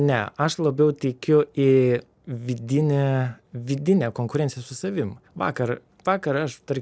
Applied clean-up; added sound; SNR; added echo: none; none; none; none.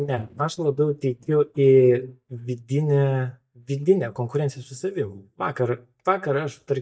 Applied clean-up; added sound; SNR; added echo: neural mask model DeepFilterNet 3.